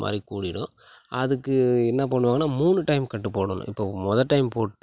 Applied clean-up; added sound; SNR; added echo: none; none; none; none.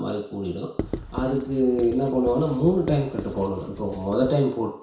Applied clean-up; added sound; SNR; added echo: none; Writing; 12 dB; reverberation time 0.6 s.